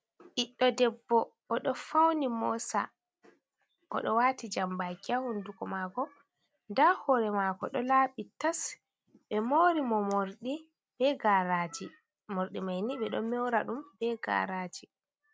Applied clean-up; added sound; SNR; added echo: none; none; none; none.